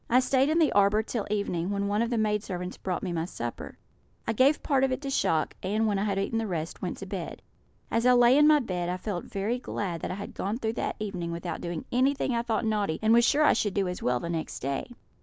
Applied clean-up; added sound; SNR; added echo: none; none; none; none.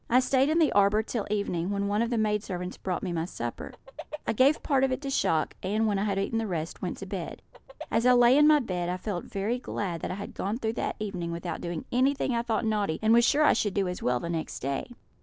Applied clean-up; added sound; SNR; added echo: none; Chicken, rooster; 16 dB; none.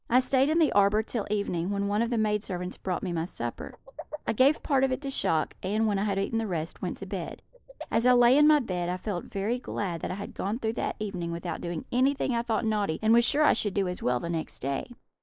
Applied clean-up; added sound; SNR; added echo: neural mask model Resemble Enhance denoiser.